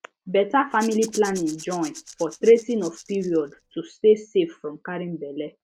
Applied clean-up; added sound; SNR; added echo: none; Rattle / Rattle (instrument); 18 dB; none.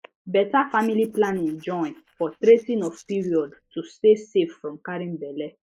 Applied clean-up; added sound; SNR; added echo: neural mask model Resemble Enhance denoiser.